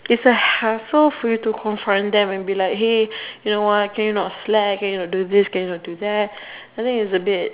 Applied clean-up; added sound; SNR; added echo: none; none; none; none.